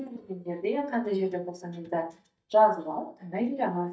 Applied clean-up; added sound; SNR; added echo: neural mask model DeepFilterNet 3.